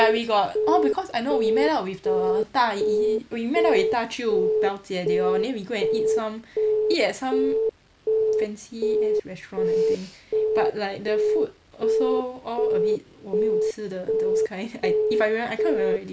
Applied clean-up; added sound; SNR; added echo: none; Alarm / Keyboard (musical); -4 dB; none.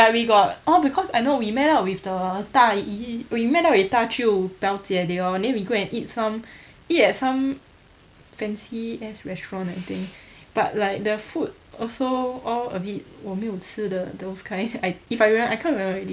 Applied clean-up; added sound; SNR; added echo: none; none; none; none.